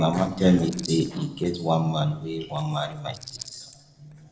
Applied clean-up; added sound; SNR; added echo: neural separator model SepFormer DNS4.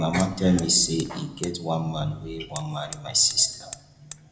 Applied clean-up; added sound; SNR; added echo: none; Hammer; 18 dB; reverberation time 0.7 s.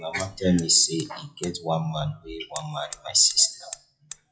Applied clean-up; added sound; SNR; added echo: classical method WPE with log-MMSE.